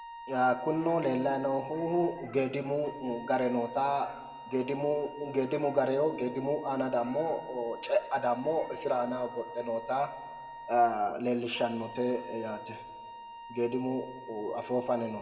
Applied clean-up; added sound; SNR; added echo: none; Wind instrument, woodwind instrument; 14 dB; reverberation time 1.4 s.